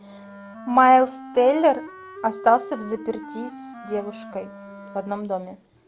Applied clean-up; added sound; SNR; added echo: none; Wind instrument, woodwind instrument; 16 dB; none.